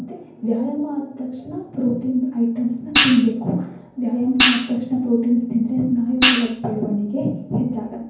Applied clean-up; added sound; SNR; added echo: none; Hi-hat; 0 dB; reverberation time 0.9 s.